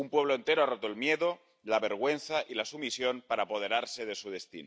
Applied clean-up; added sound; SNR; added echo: none; none; none; none.